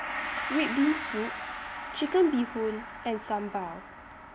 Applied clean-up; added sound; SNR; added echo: none; Gong; 7 dB; none.